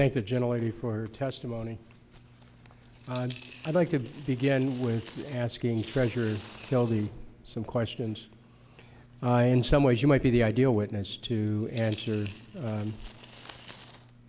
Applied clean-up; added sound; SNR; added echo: none; Coin (dropping); 19 dB; none.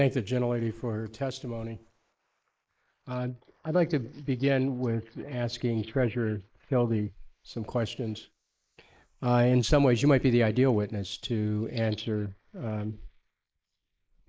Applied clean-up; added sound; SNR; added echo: neural mask model Resemble Enhance denoiser.